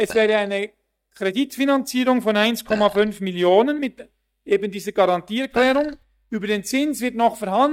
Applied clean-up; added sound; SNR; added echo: neural mask model DeepFilterNet 3.